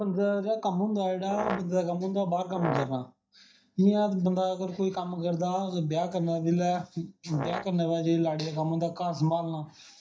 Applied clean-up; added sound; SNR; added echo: neural mask model DeepFilterNet 3.